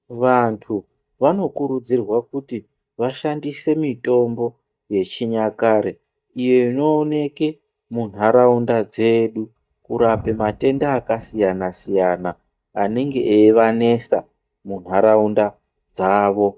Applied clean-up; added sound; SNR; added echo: neural mask model DeepFilterNet 3.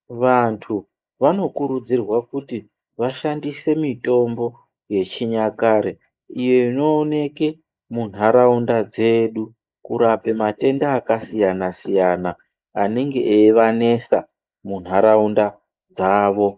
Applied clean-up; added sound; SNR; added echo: neural mask model Resemble Enhance denoiser.